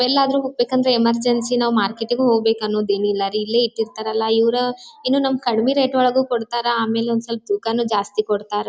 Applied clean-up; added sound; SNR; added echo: none; none; none; none.